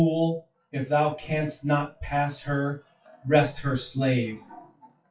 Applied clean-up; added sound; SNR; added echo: classical method WPE with log-MMSE.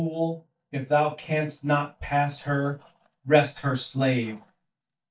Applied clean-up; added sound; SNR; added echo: neural mask model DeepFilterNet 3.